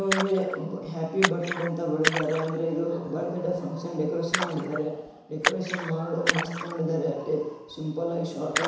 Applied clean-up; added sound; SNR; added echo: none; Splash, splatter; 4 dB; reverberation time 1.0 s.